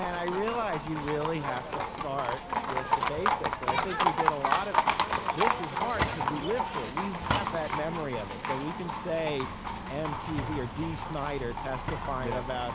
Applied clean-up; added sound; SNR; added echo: none; Livestock, farm animals, working animals; -3 dB; none.